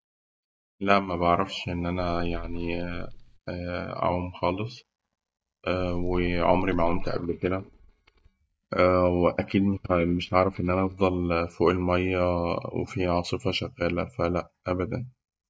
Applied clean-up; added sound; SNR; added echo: neural mask model DeepFilterNet 3.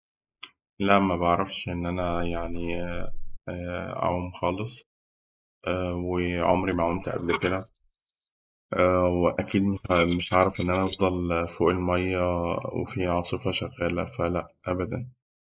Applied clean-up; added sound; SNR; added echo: neural mask model Resemble Enhance denoiser.